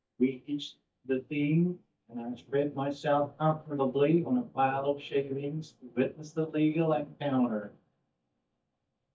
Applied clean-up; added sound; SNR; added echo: neural mask model DeepFilterNet 3.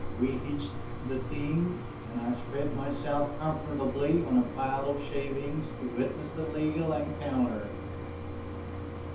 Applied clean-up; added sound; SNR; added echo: none; Mechanisms; 5 dB; reverberation time 0.5 s.